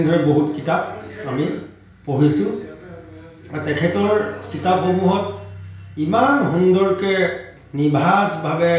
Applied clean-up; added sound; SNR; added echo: none; none; none; reverberation time 0.5 s.